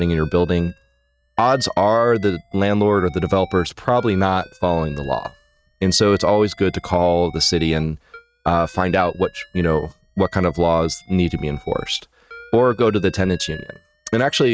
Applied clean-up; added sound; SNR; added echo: neural mask model RNNoise.